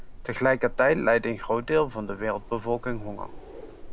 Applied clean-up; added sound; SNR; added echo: none; Wind; 13 dB; none.